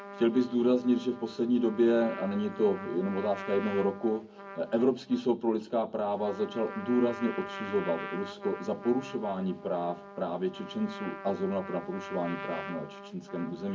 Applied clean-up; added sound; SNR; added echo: none; Trumpet; 13 dB; reverberation time 0.3 s.